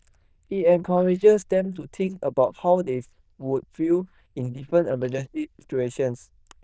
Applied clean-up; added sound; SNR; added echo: neural diffusion model UNIVERSE++.